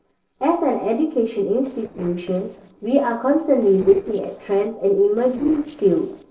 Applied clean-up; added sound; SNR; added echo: neural separator model SepFormer DNS4.